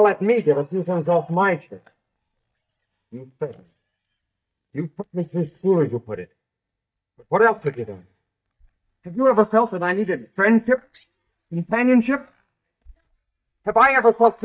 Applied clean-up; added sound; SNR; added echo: neural mask model DeepFilterNet 3.